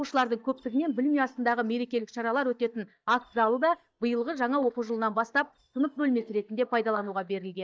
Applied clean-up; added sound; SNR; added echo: neural mask model DeepFilterNet 3.